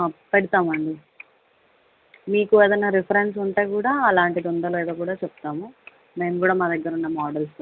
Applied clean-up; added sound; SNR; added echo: none; none; none; none.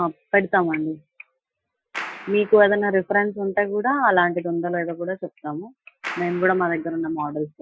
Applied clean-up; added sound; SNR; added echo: classical method Wiener filter.